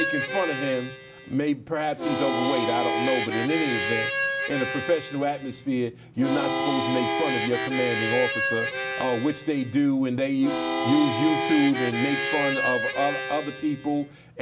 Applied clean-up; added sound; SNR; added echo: none; Harmonica; 2 dB; none.